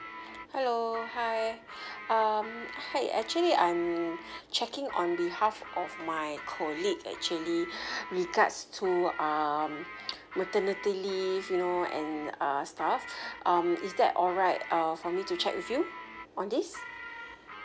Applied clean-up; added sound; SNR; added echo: none; Guitar; 13 dB; none.